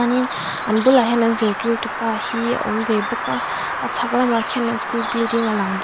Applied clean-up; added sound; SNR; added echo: none; Bird vocalization, bird call, bird song; 5 dB; none.